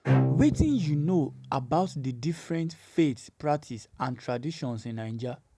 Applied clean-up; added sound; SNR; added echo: none; Bowed string instrument; 3 dB; none.